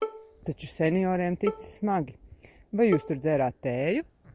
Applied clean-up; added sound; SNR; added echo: none; Bowed string instrument; 12 dB; none.